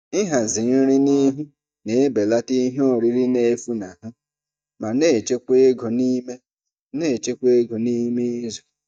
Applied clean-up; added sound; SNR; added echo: neural mask model DeepFilterNet 3.